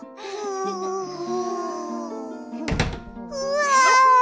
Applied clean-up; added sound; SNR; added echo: none; Slam; 9 dB; none.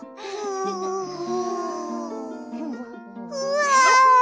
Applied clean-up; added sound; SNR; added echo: none; none; none; none.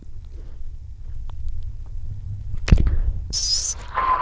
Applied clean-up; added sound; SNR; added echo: neural diffusion model UNIVERSE++.